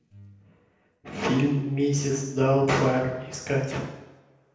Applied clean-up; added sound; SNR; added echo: none; none; none; reverberation time 0.9 s.